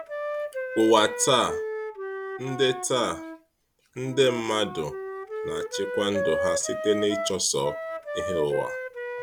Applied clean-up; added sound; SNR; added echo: none; Wind instrument, woodwind instrument; 5 dB; none.